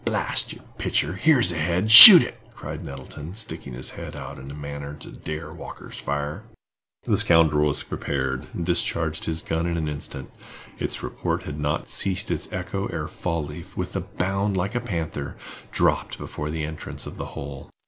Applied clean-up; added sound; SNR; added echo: none; Chime; 7 dB; none.